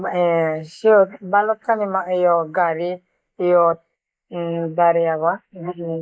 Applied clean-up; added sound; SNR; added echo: neural mask model Resemble Enhance denoiser.